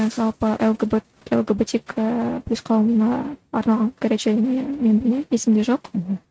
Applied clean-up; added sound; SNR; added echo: neural mask model RNNoise.